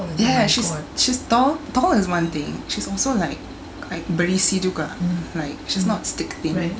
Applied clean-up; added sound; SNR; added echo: none; none; none; none.